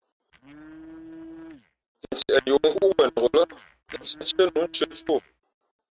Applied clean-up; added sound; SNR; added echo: neural mask model RNNoise.